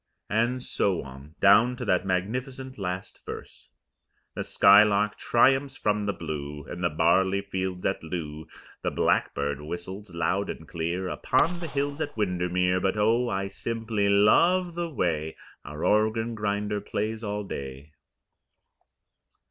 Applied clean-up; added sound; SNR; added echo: none; Gunshot, gunfire; 12 dB; none.